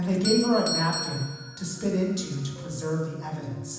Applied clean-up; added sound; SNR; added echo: none; Doorbell; 9 dB; reverberation time 1.1 s.